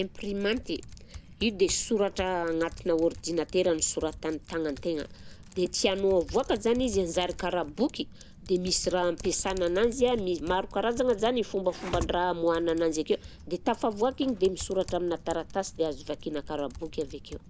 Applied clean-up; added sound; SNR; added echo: none; Typing; 13 dB; none.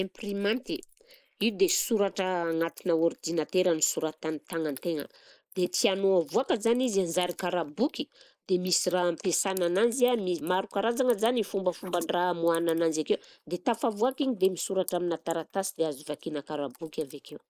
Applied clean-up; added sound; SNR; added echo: neural mask model Resemble Enhance denoiser.